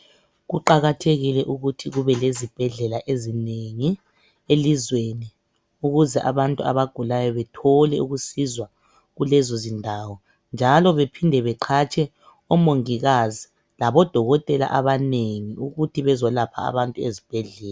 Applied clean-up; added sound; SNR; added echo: none; none; none; none.